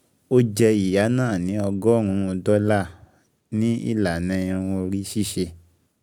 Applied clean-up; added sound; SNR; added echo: none; none; none; none.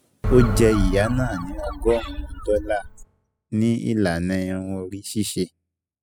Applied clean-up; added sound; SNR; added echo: classical method spectral subtraction.